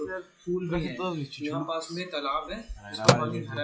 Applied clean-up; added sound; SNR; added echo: classical method WPE with log-MMSE.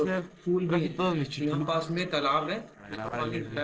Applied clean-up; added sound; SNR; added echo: neural separator model SepFormer DNS4.